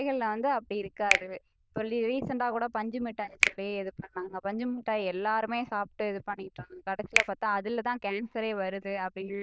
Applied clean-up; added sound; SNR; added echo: neural diffusion model UNIVERSE++.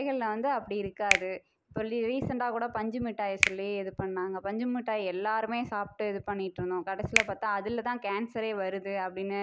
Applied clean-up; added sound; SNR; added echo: none; Finger snapping; 4 dB; none.